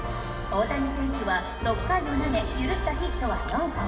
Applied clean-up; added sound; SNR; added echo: none; Trumpet; 17 dB; reverberation time 1.2 s.